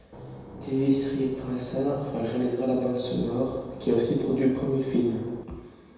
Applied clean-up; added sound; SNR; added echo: none; Engine / Boat, Water vehicle; 14 dB; reverberation time 1.1 s.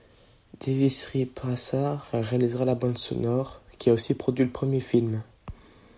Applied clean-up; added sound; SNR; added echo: none; none; none; none.